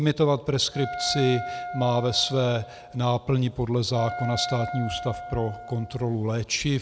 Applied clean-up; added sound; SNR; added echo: none; Wind instrument, woodwind instrument; 10 dB; none.